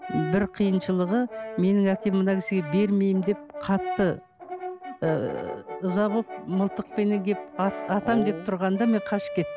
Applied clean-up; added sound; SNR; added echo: none; Brass instrument; 12 dB; none.